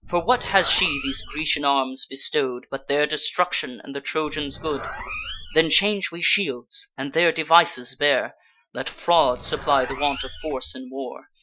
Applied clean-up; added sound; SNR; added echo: classical method Wiener filter.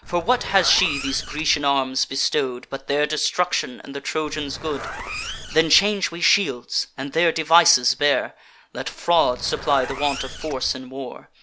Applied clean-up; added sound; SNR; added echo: none; Zipper (clothing); 12 dB; none.